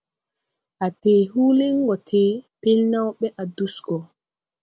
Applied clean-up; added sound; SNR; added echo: none; none; none; none.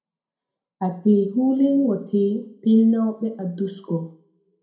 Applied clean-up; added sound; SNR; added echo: none; none; none; reverberation time 0.4 s.